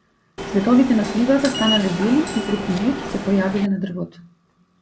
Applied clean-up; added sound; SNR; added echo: none; Subway, metro, underground; 7 dB; none.